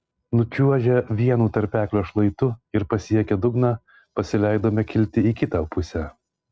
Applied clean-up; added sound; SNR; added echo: none; none; none; none.